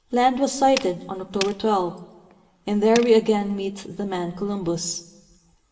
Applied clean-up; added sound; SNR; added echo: none; Tools; 15 dB; reverberation time 0.9 s.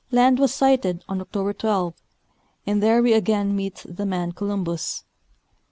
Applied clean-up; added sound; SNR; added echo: none; none; none; none.